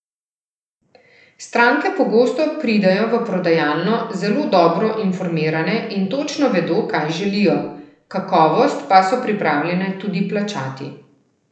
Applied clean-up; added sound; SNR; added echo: neural mask model Resemble Enhance denoiser.